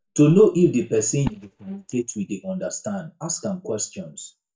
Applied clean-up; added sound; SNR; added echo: neural mask model DeepFilterNet 3.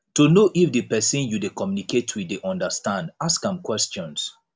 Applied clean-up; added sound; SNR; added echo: none; none; none; none.